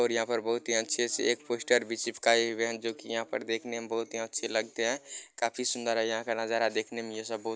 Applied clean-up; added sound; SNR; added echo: none; none; none; none.